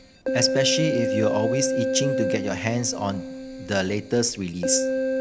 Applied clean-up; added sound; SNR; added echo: none; Keyboard (musical); 1 dB; none.